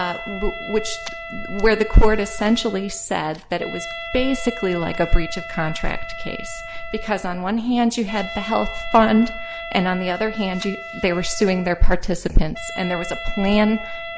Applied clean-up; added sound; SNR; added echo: none; Wind instrument, woodwind instrument; 13 dB; none.